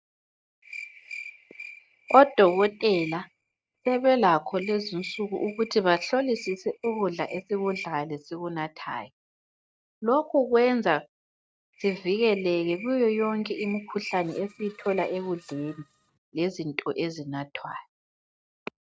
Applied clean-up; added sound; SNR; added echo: neural mask model RNNoise.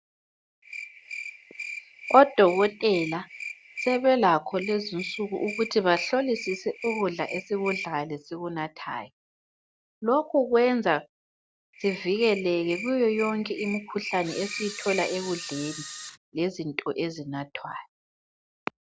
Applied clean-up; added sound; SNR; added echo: none; Cricket + Camera; 11 dB; none.